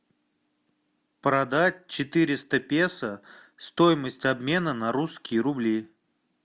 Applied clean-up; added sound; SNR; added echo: none; none; none; none.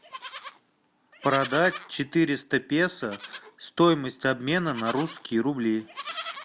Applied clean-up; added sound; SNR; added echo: none; Livestock, farm animals, working animals; 11 dB; none.